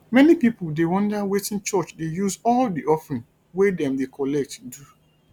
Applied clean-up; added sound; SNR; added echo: none; none; none; none.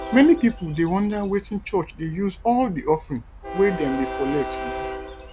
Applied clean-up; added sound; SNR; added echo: none; Train; 11 dB; none.